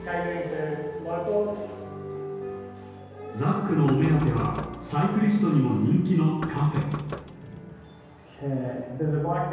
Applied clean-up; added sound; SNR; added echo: none; Knock; 14 dB; reverberation time 1.2 s.